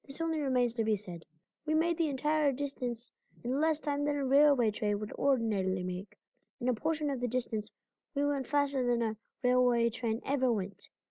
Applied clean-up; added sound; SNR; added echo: none; none; none; none.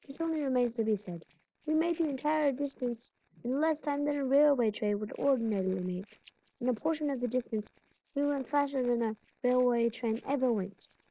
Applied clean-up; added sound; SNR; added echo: neural separator model SepFormer DNS4.